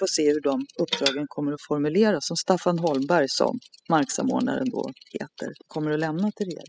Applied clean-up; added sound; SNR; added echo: classical method spectral subtraction.